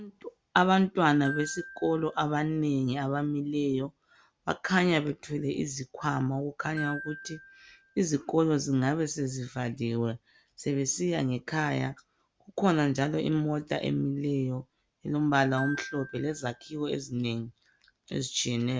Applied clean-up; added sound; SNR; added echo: none; Glockenspiel; 16 dB; none.